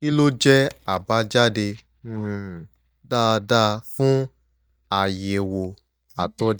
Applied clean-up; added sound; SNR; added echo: neural mask model DeepFilterNet 3.